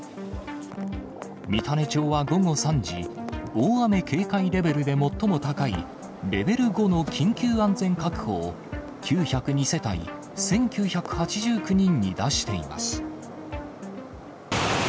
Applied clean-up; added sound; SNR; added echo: none; none; none; none.